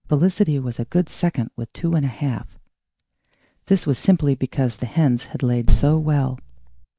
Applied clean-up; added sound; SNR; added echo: neural mask model DeepFilterNet 3.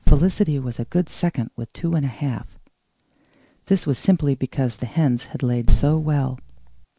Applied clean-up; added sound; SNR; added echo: none; Bass drum; -4 dB; none.